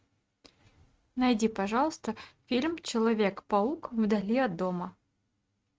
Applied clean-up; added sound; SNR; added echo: neural mask model RNNoise.